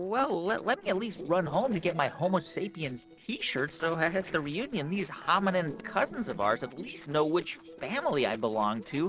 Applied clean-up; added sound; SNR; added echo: neural separator model SepFormer DNS4.